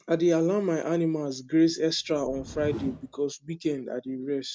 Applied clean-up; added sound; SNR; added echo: none; Whoosh, swoosh, swish; 15 dB; none.